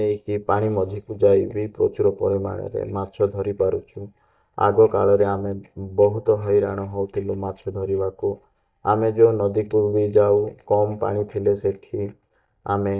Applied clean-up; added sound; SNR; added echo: neural mask model DeepFilterNet 3.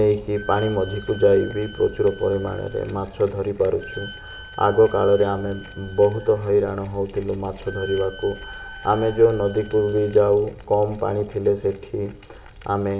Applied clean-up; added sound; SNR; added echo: none; Wind instrument, woodwind instrument; 19 dB; reverberation time 2.0 s.